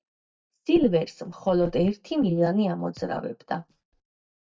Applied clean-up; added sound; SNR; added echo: neural mask model DeepFilterNet 3.